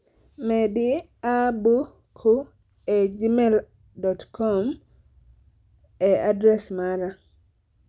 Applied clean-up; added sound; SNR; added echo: none; none; none; none.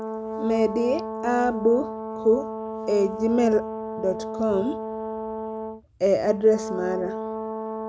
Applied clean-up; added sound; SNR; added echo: none; Brass instrument; 7 dB; none.